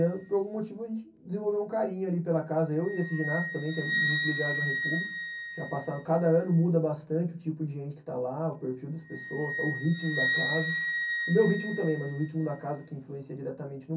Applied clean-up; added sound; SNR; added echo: none; Wind instrument, woodwind instrument; 5 dB; reverberation time 0.3 s.